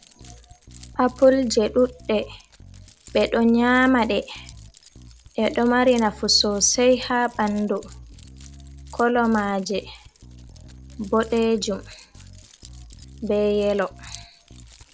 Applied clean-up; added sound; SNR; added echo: none; Bass guitar + Keys jangling; 20 dB; none.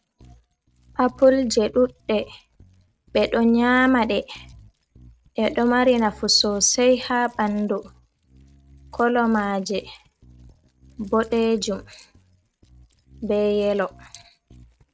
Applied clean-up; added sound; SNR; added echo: neural mask model RNNoise.